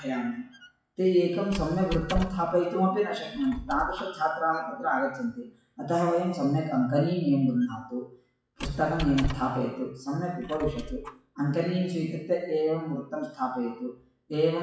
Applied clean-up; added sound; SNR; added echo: classical method WPE with log-MMSE.